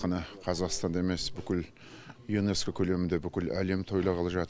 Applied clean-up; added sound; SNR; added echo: none; none; none; none.